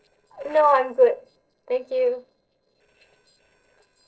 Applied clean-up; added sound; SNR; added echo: neural separator model SepFormer DNS4.